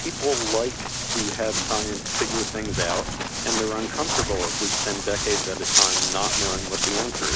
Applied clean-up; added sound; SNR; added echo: none; Walk, footsteps; -3 dB; none.